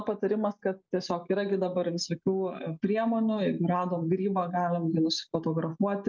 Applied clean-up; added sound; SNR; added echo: none; none; none; none.